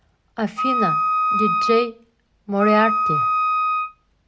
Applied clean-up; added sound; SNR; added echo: none; Wind instrument, woodwind instrument; -3 dB; none.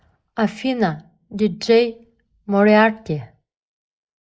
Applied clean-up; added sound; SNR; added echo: neural mask model Resemble Enhance denoiser.